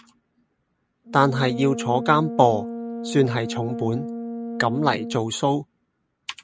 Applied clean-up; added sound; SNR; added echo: none; Brass instrument; 9 dB; none.